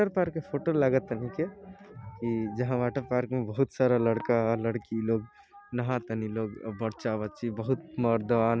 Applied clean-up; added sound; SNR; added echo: none; none; none; none.